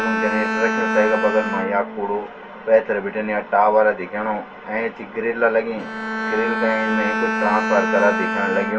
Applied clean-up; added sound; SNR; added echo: none; Bowed string instrument; 4 dB; reverberation time 0.1 s.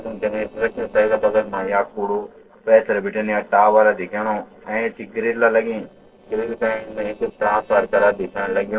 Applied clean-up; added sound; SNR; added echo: neural separator model SepFormer DNS4.